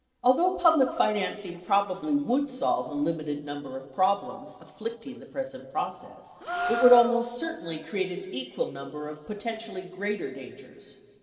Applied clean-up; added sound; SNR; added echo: neural separator model SepFormer DNS4.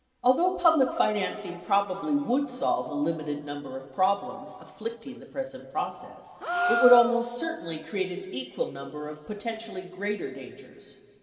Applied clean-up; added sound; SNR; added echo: none; Gasp; 4 dB; reverberation time 2.0 s.